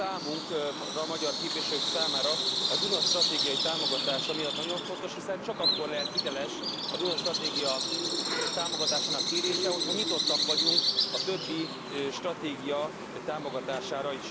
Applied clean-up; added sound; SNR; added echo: none; Bird vocalization, bird call, bird song; -4 dB; none.